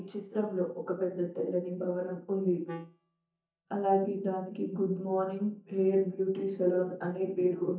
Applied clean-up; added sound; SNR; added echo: neural mask model DeepFilterNet 3.